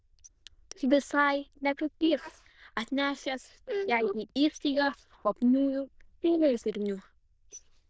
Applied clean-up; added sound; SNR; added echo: neural diffusion model UNIVERSE++.